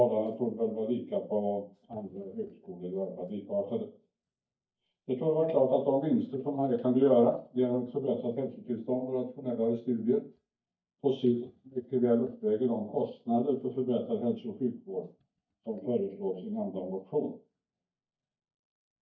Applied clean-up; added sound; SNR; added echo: neural mask model DeepFilterNet 3.